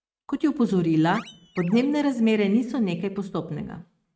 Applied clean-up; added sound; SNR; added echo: neural mask model RNNoise.